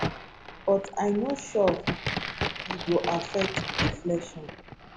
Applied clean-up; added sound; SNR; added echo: none; Crack; 4 dB; none.